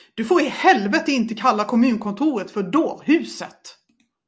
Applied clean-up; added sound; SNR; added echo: none; none; none; none.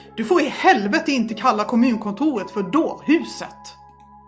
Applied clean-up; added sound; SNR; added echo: none; Piano; 20 dB; none.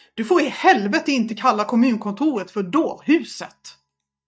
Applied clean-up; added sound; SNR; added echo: neural mask model DeepFilterNet 3.